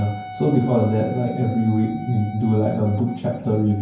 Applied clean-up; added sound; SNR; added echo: none; Wind instrument, woodwind instrument; 15 dB; reverberation time 0.9 s.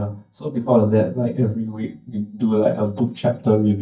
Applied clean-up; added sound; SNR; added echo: neural mask model DeepFilterNet 3.